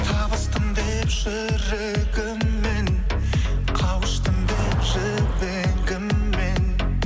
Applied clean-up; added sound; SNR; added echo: none; Accelerating, revving, vroom / Car; 14 dB; none.